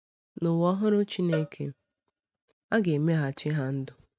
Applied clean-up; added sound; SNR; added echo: neural mask model RNNoise.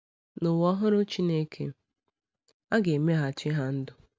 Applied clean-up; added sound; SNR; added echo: none; none; none; none.